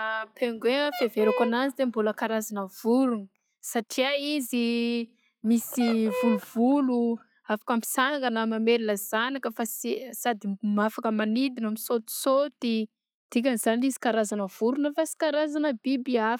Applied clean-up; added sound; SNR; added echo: classical method log-MMSE.